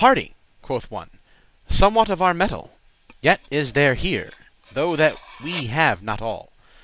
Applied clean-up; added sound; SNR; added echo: none; Cutlery, silverware; 17 dB; none.